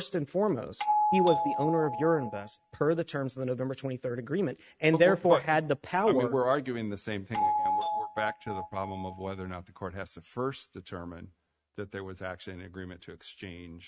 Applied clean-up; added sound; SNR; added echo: neural mask model RNNoise.